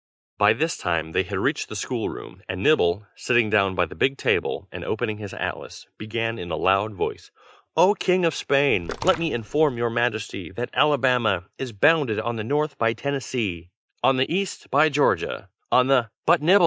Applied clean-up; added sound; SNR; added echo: neural mask model DeepFilterNet 3.